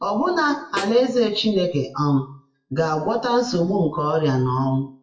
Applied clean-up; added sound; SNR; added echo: classical method WPE with log-MMSE.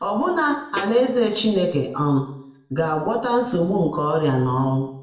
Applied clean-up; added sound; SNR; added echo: none; Snare drum; 16 dB; reverberation time 0.7 s.